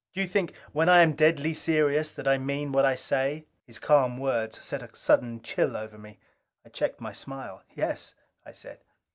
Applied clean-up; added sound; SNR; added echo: none; none; none; none.